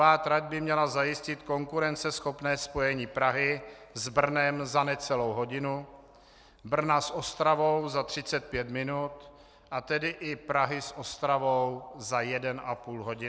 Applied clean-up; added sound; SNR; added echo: none; none; none; none.